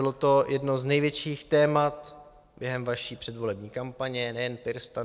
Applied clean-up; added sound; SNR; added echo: none; none; none; none.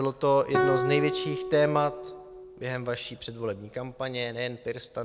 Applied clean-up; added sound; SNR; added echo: none; Guitar; 4 dB; none.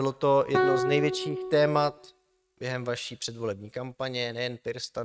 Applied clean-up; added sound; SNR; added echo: neural mask model RNNoise.